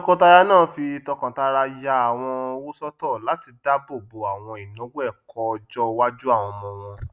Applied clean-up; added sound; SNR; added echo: none; none; none; none.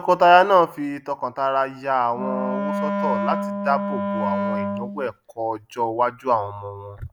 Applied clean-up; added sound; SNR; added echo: none; Wind instrument, woodwind instrument; 4 dB; none.